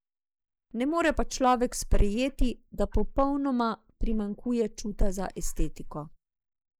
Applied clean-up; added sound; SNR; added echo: neural mask model Resemble Enhance denoiser.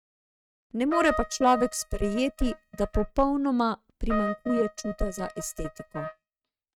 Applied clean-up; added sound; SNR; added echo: neural mask model RNNoise.